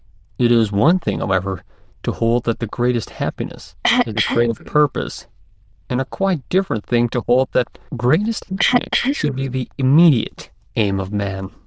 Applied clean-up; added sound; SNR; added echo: neural diffusion model UNIVERSE++.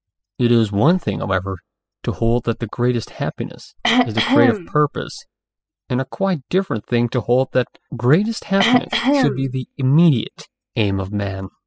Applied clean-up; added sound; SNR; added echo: classical method spectral subtraction.